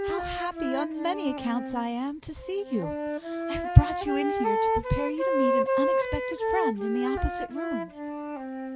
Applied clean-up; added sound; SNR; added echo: none; Wind instrument, woodwind instrument; 0 dB; none.